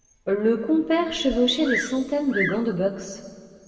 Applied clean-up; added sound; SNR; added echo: none; Bird vocalization, bird call, bird song; 11 dB; reverberation time 2.0 s.